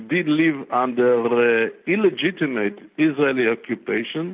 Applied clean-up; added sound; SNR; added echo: none; none; none; none.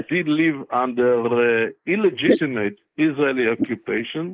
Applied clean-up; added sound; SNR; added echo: neural mask model Resemble Enhance denoiser.